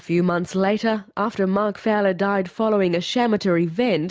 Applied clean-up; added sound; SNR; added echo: none; none; none; none.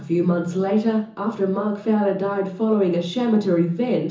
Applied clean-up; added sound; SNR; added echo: none; none; none; reverberation time 0.7 s.